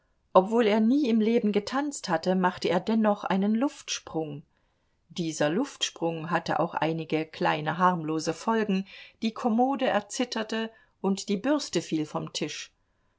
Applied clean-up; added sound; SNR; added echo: none; none; none; none.